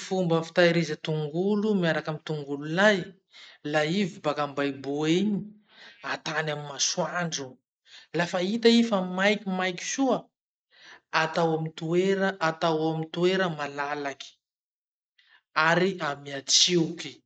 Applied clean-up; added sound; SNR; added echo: neural mask model Resemble Enhance denoiser.